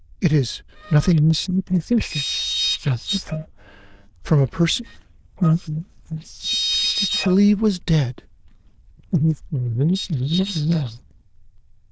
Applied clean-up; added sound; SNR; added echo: neural diffusion model UNIVERSE++.